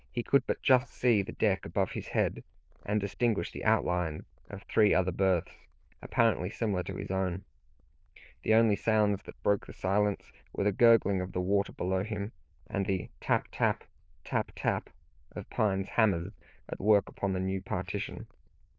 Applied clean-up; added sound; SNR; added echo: neural diffusion model UNIVERSE++.